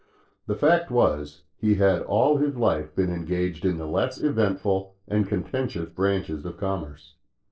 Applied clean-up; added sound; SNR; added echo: neural separator model SepFormer DNS4.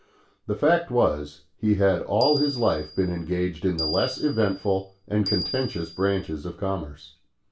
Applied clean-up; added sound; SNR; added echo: none; Bell; 10 dB; reverberation time 0.3 s.